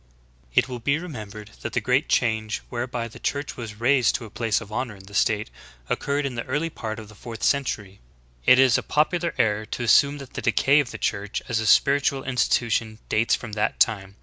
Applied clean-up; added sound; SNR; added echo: none; none; none; none.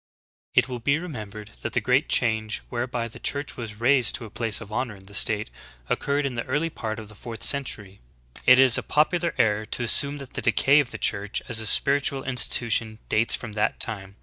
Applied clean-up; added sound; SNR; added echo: neural mask model DeepFilterNet 3.